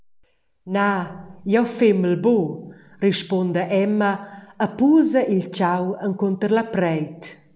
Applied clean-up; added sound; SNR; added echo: none; none; none; none.